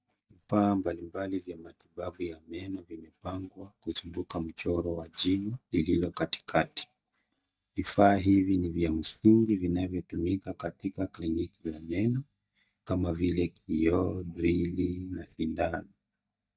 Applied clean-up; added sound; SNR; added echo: neural mask model DeepFilterNet 3.